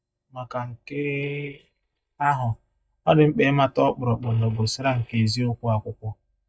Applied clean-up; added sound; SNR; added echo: neural mask model DeepFilterNet 3.